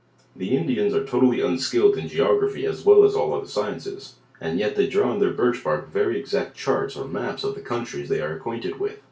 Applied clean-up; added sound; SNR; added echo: none; none; none; reverberation time 0.2 s.